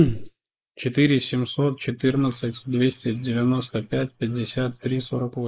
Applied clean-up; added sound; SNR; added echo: neural mask model Resemble Enhance denoiser.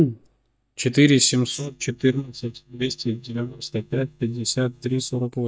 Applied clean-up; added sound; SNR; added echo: neural mask model DeepFilterNet 3.